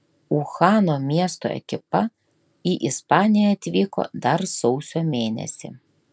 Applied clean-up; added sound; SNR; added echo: none; none; none; none.